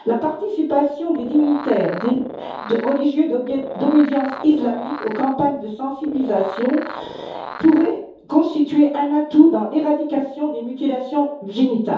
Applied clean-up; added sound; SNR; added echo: none; Animal; 13 dB; reverberation time 0.6 s.